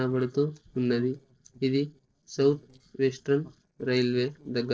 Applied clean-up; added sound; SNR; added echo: neural separator model SepFormer DNS4.